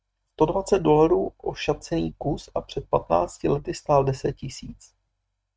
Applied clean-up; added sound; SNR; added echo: neural mask model RNNoise.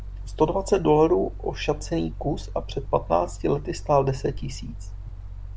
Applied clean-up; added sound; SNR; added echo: none; Mechanical fan; 10 dB; none.